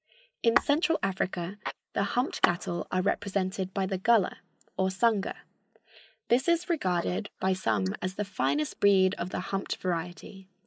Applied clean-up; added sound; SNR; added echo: neural mask model Resemble Enhance denoiser.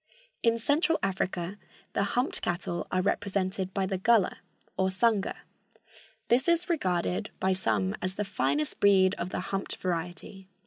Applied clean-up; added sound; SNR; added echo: none; none; none; none.